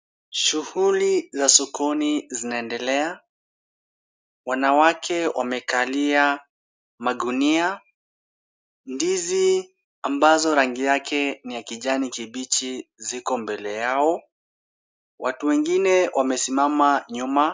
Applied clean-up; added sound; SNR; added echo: none; none; none; none.